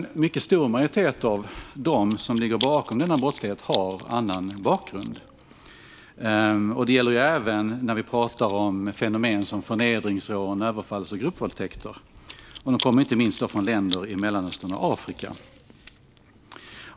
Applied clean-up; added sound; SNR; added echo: none; Chewing, mastication; 15 dB; none.